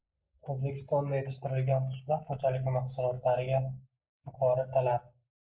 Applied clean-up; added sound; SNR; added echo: neural mask model Resemble Enhance denoiser.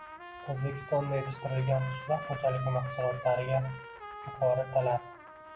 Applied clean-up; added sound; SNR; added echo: none; Trumpet; 12 dB; none.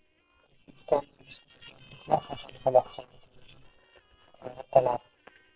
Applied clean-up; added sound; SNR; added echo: neural separator model SepFormer WHAM!.